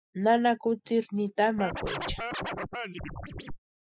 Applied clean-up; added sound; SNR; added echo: classical method Wiener filter.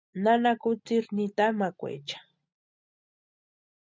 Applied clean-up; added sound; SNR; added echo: none; none; none; none.